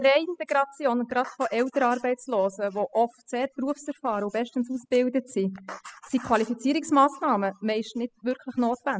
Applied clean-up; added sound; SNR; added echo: classical method spectral subtraction.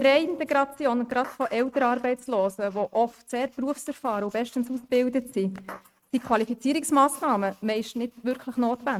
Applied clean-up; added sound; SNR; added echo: neural mask model RNNoise.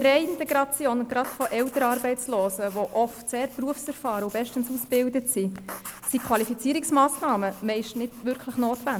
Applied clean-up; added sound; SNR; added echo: none; Writing; 18 dB; none.